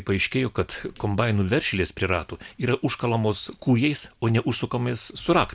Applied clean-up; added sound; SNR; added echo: none; none; none; none.